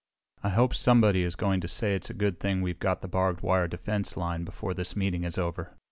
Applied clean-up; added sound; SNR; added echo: none; none; none; none.